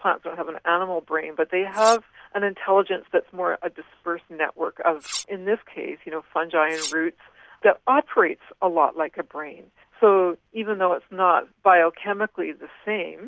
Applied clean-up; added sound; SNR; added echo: none; Cutlery, silverware; 11 dB; none.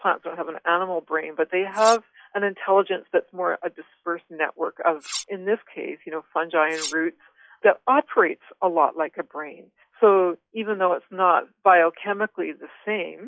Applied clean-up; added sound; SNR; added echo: classical method log-MMSE.